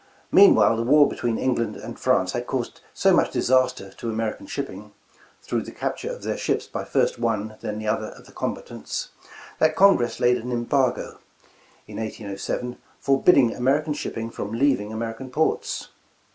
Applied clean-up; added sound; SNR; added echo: none; none; none; none.